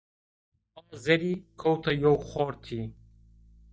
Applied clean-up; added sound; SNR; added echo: neural mask model DeepFilterNet 3.